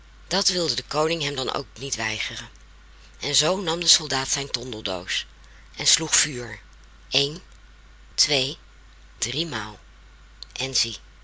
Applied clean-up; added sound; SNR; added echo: none; none; none; none.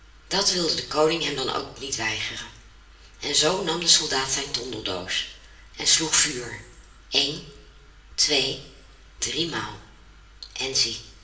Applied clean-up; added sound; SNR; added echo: none; none; none; reverberation time 0.6 s.